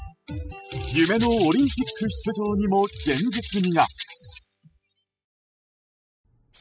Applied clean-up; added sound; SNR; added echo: classical method spectral subtraction.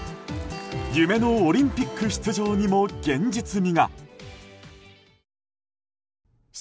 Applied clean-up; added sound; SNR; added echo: none; none; none; none.